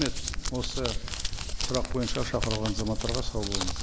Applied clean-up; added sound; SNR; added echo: none; Crumpling, crinkling; -2 dB; none.